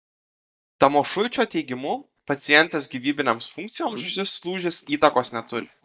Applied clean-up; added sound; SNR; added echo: neural mask model DeepFilterNet 3.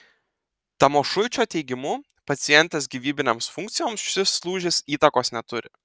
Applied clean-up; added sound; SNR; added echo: none; none; none; none.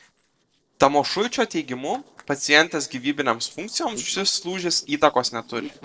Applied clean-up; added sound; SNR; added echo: neural separator model SepFormer DNS4.